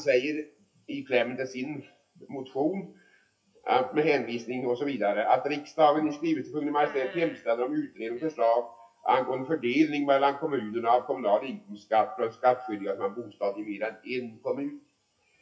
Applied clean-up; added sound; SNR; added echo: classical method WPE with log-MMSE.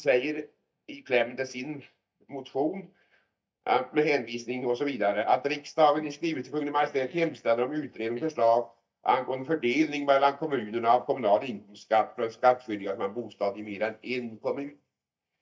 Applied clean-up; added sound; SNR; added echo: neural mask model DeepFilterNet 3.